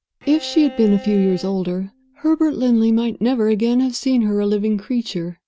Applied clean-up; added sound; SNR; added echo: none; Bowed string instrument; 20 dB; none.